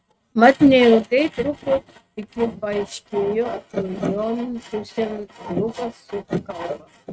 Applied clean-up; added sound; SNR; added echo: neural mask model RNNoise.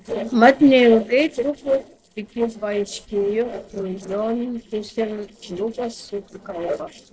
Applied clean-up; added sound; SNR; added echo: neural separator model SepFormer DNS4.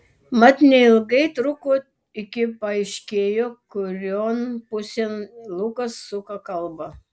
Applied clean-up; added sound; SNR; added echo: none; none; none; none.